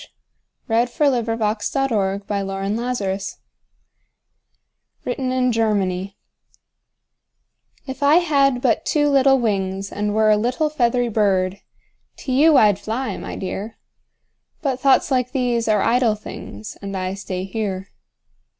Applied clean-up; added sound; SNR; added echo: none; none; none; none.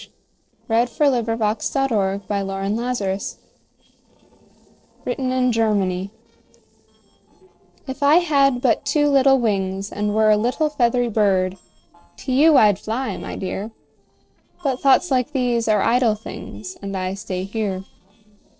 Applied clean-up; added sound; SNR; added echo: neural separator model SepFormer DNS4.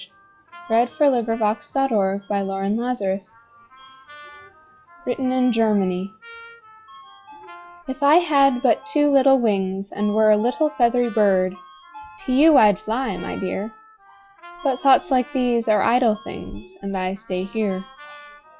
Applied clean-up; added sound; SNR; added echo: classical method log-MMSE.